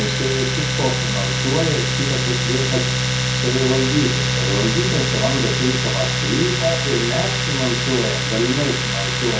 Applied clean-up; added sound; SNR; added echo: none; Domestic sounds, home sounds; -3 dB; reverberation time 0.6 s.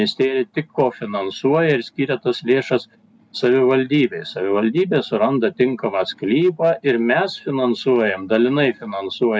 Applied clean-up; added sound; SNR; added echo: none; none; none; none.